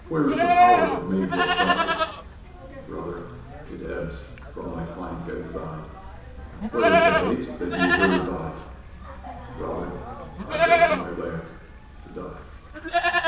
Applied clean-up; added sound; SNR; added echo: none; Livestock, farm animals, working animals; -4 dB; reverberation time 1.0 s.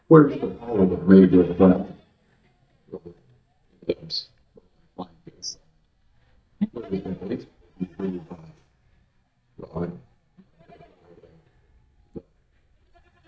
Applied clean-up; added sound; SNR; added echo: neural mask model DeepFilterNet 3.